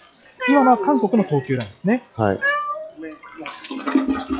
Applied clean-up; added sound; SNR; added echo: classical method log-MMSE.